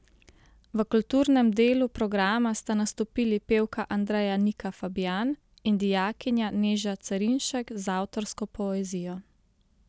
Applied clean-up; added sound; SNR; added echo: none; none; none; none.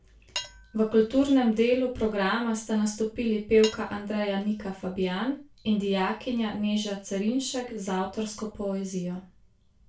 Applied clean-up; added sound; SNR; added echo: none; Cutlery, silverware / Dishes, pots, and pans; 17 dB; reverberation time 0.3 s.